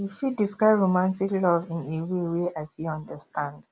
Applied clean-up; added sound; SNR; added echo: none; none; none; none.